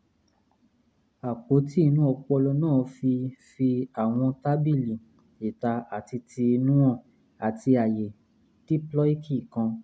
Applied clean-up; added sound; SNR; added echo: none; none; none; none.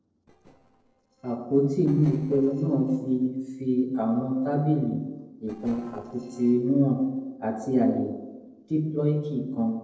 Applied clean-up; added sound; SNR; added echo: neural separator model SepFormer DNS4.